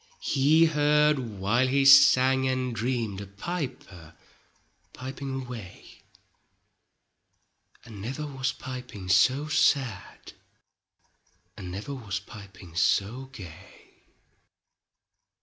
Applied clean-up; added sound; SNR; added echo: none; none; none; none.